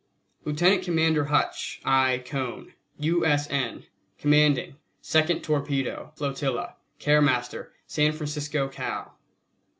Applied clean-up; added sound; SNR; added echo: none; none; none; none.